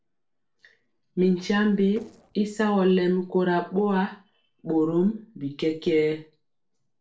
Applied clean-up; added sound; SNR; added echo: neural separator model SepFormer DNS4.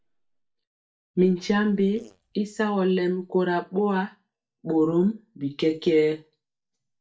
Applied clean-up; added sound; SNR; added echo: neural mask model DeepFilterNet 3.